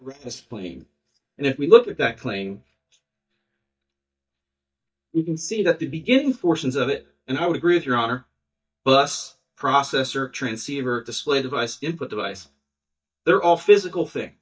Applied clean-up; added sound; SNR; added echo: neural mask model DeepFilterNet 3.